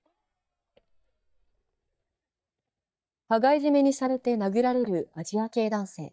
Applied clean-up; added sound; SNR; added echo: neural mask model DeepFilterNet 3.